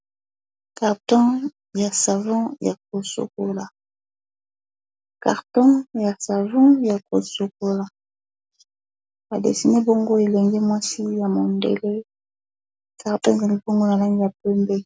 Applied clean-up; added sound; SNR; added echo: none; none; none; none.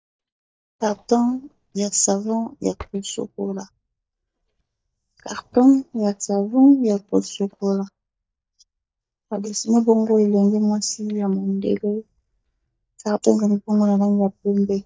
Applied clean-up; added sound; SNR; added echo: neural mask model DeepFilterNet 3.